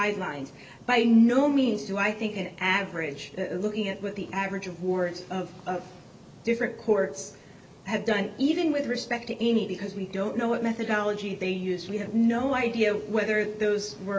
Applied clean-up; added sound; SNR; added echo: none; none; none; none.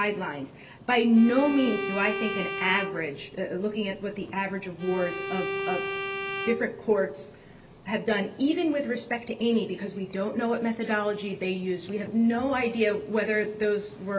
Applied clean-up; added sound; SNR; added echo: none; Bowed string instrument; 7 dB; none.